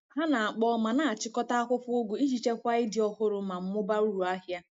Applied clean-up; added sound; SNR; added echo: none; none; none; none.